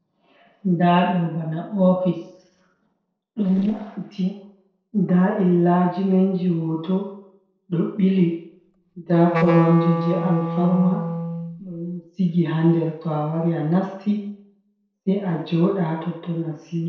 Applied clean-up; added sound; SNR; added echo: neural separator model SepFormer DNS4.